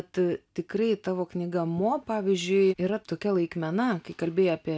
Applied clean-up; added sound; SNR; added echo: none; none; none; none.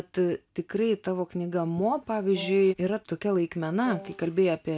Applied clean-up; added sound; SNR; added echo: none; Wind instrument, woodwind instrument; 16 dB; none.